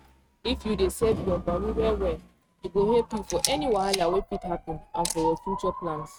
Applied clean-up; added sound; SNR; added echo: neural mask model RNNoise.